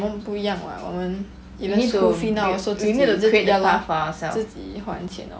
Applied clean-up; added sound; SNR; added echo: none; none; none; none.